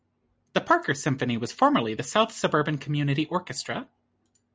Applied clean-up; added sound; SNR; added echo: none; none; none; none.